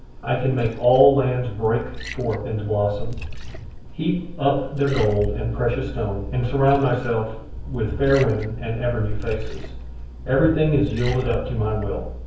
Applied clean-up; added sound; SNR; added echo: none; Liquid; 11 dB; reverberation time 0.9 s.